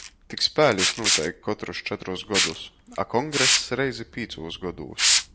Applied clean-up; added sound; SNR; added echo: none; Liquid; -1 dB; none.